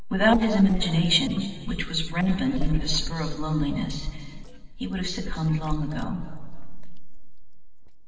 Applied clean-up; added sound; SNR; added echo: neural separator model SepFormer DNS4.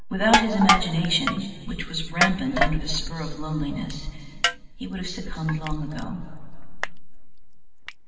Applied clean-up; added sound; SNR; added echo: none; Crushing; 3 dB; reverberation time 2.3 s.